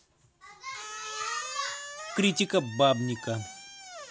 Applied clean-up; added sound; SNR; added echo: none; Squeak; 12 dB; none.